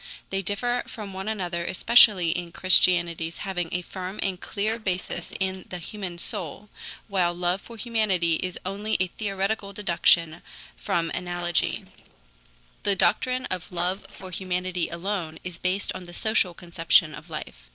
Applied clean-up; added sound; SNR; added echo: neural separator model SepFormer DNS4.